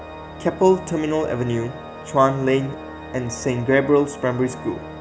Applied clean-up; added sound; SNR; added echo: none; Organ; 14 dB; none.